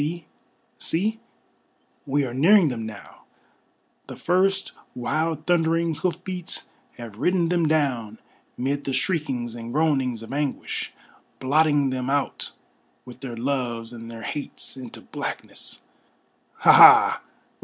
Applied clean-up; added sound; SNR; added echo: none; none; none; none.